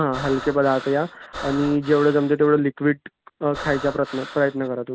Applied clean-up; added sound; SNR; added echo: none; Breathing; 13 dB; none.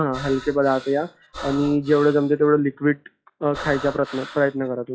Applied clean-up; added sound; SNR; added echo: classical method log-MMSE.